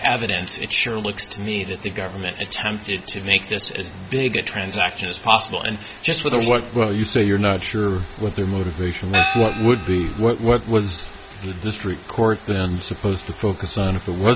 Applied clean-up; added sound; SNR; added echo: none; Gong; 1 dB; none.